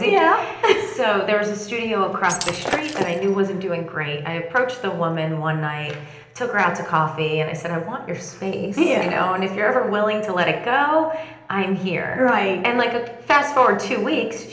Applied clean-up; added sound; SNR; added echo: none; Shatter; 7 dB; reverberation time 0.8 s.